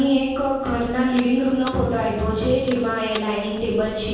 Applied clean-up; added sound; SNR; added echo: none; Telephone; 18 dB; reverberation time 1.3 s.